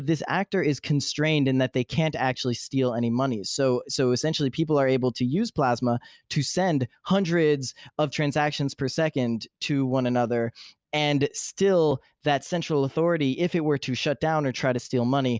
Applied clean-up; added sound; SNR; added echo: none; none; none; none.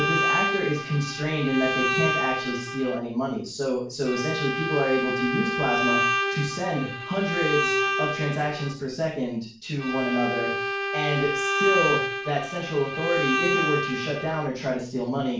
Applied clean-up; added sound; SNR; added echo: none; Bowed string instrument; 1 dB; reverberation time 0.4 s.